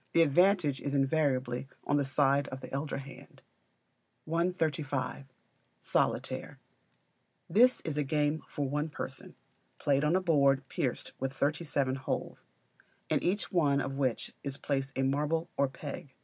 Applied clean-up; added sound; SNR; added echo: none; none; none; none.